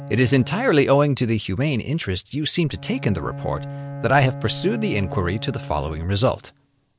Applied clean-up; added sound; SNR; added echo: none; Bowed string instrument; 13 dB; none.